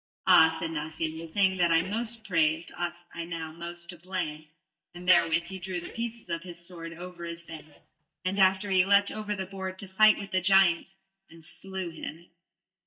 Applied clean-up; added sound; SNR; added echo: neural mask model DeepFilterNet 3.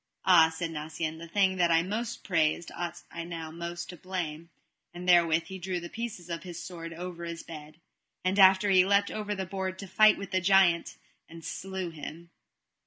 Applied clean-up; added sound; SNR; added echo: none; none; none; none.